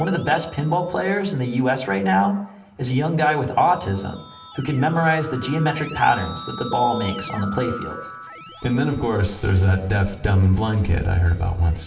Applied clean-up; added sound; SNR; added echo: none; Keyboard (musical); 18 dB; reverberation time 0.6 s.